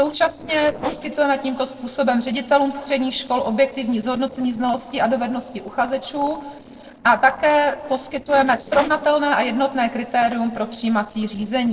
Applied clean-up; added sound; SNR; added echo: neural separator model SepFormer DNS4.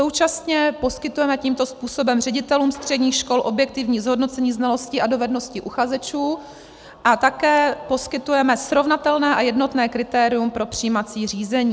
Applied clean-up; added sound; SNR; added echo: none; none; none; none.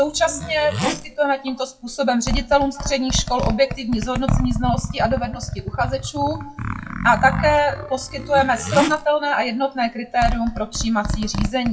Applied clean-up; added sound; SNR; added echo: classical method WPE with log-MMSE.